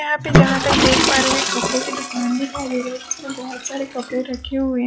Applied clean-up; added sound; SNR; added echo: classical method log-MMSE.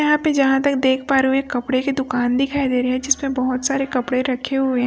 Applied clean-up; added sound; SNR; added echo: none; none; none; none.